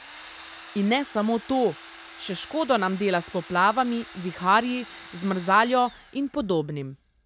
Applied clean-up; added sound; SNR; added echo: none; Domestic sounds, home sounds; 16 dB; none.